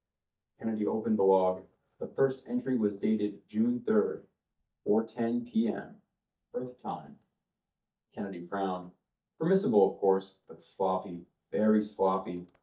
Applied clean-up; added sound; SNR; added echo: neural mask model DeepFilterNet 3.